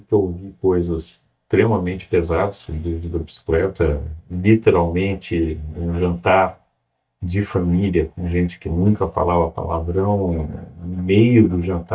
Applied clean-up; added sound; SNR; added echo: neural mask model DeepFilterNet 3.